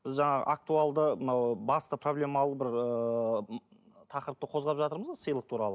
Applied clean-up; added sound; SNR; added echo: none; none; none; none.